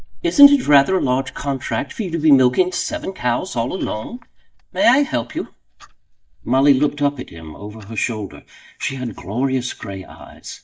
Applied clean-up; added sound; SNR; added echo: neural mask model DeepFilterNet 3.